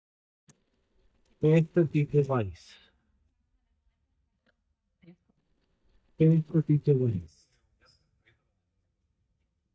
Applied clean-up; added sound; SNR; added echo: neural mask model DeepFilterNet 3.